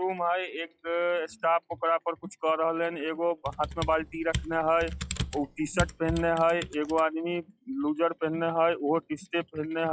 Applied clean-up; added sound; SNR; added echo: classical method log-MMSE.